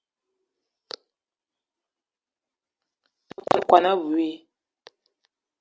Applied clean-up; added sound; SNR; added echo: none; none; none; none.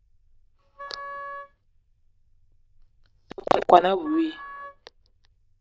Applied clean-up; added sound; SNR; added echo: neural diffusion model UNIVERSE++.